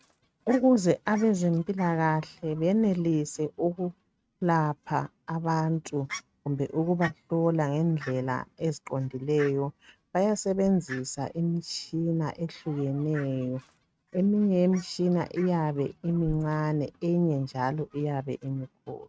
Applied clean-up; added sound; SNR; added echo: neural mask model RNNoise.